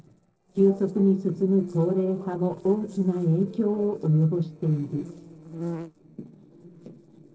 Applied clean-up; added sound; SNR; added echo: neural separator model SepFormer DNS4.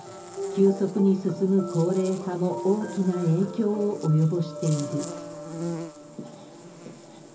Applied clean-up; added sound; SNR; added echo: none; Buzz; 15 dB; reverberation time 0.4 s.